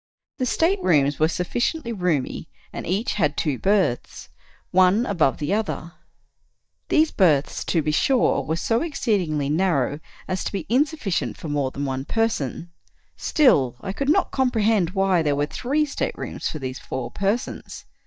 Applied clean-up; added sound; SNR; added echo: neural mask model DeepFilterNet 3.